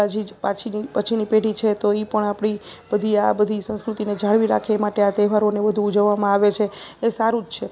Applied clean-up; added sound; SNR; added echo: none; none; none; none.